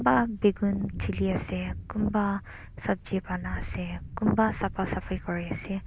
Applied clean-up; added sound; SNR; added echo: none; Thunder; 10 dB; none.